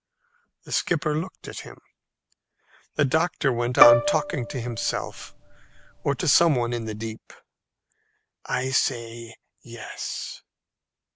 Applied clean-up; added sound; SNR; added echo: none; Bowed string instrument; -2 dB; none.